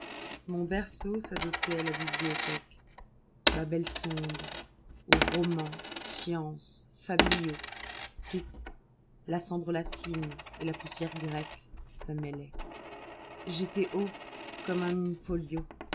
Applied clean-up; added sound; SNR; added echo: none; Coin (dropping); 1 dB; none.